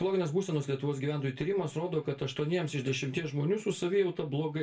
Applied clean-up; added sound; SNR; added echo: none; none; none; reverberation time 0.2 s.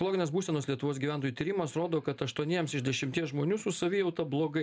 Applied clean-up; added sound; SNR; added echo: none; none; none; none.